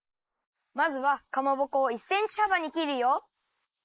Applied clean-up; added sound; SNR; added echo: neural mask model Resemble Enhance denoiser.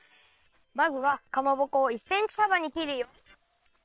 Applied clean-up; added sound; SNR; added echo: neural separator model SepFormer WHAM!.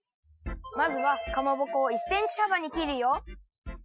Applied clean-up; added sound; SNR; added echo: classical method Wiener filter.